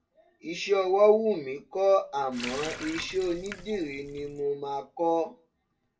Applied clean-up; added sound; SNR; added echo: none; Water tap, faucet; 13 dB; reverberation time 0.2 s.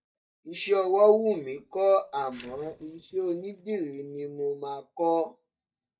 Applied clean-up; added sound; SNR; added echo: neural mask model DeepFilterNet 3.